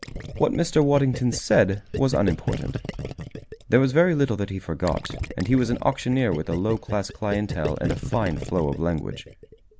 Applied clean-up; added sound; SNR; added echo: none; Gurgling; 10 dB; none.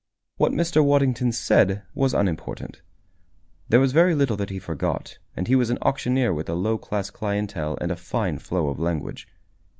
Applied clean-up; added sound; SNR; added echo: none; none; none; none.